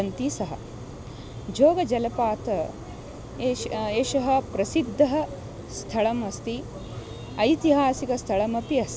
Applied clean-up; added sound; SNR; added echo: none; none; none; none.